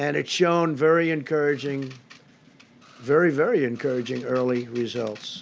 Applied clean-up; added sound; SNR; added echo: none; none; none; none.